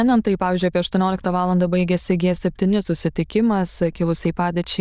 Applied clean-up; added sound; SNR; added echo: neural diffusion model UNIVERSE++.